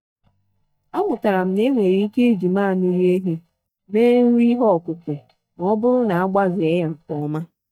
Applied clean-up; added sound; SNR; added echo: neural mask model DeepFilterNet 3.